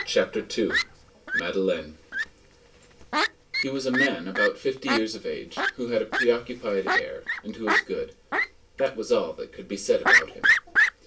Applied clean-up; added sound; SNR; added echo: none; Fowl; -1 dB; reverberation time 0.2 s.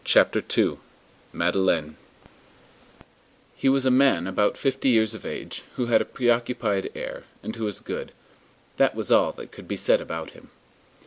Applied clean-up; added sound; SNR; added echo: none; none; none; none.